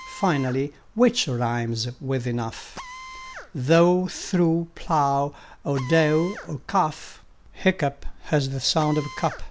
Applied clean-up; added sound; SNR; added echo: none; Drill; 20 dB; none.